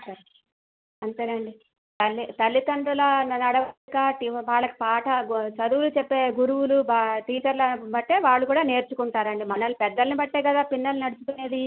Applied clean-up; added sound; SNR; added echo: none; none; none; none.